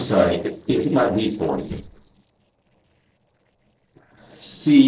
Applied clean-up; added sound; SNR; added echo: neural separator model SepFormer DNS4.